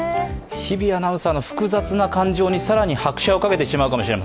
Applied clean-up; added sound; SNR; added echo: none; none; none; none.